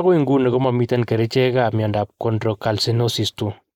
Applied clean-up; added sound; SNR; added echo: neural mask model Resemble Enhance denoiser.